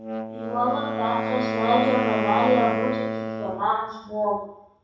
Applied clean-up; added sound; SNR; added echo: none; Wind instrument, woodwind instrument; 3 dB; reverberation time 0.7 s.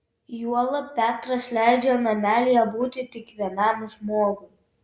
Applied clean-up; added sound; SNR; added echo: none; none; none; none.